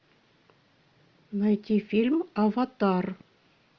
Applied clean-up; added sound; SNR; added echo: none; none; none; none.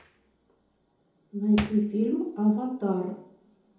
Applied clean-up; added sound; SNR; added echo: none; Hands; 16 dB; reverberation time 2.6 s.